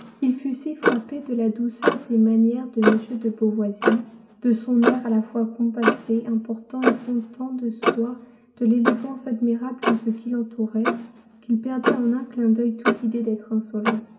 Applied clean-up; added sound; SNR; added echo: none; Clock; 4 dB; reverberation time 2.0 s.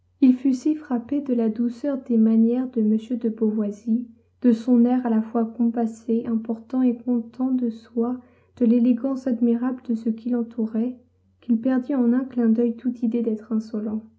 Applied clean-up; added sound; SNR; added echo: none; none; none; none.